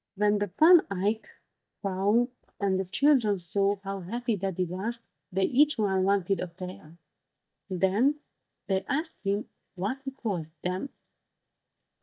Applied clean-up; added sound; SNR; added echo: neural mask model DeepFilterNet 3.